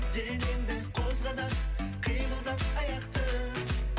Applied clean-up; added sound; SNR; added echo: none; none; none; none.